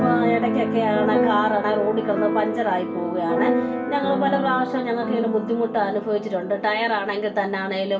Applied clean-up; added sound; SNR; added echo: none; Keyboard (musical); 2 dB; reverberation time 0.2 s.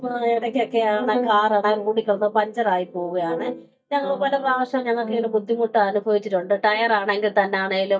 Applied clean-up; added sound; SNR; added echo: neural mask model DeepFilterNet 3.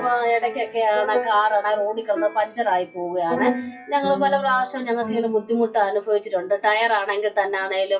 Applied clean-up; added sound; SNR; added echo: classical method WPE with log-MMSE.